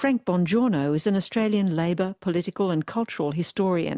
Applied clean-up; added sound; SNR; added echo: none; none; none; none.